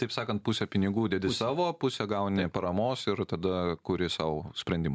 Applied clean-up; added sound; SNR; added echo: none; none; none; none.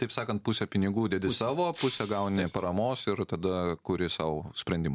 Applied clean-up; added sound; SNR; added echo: none; Shatter; 11 dB; none.